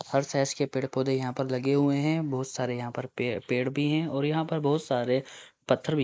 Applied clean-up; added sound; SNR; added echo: neural mask model Resemble Enhance denoiser.